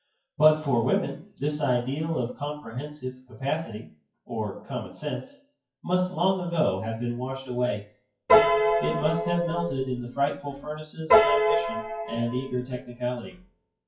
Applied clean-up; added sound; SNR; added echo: classical method WPE with log-MMSE.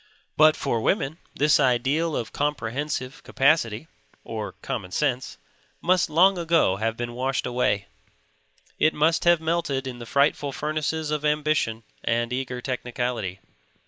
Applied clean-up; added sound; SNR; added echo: none; none; none; none.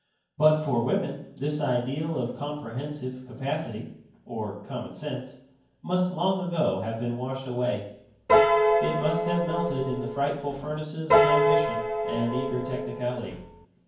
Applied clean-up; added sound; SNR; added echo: none; Piano; -4 dB; reverberation time 0.9 s.